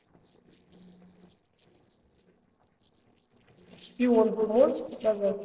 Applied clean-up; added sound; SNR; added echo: neural separator model SepFormer DNS4.